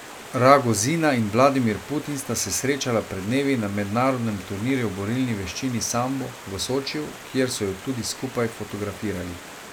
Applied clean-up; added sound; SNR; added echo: none; Stream; 16 dB; none.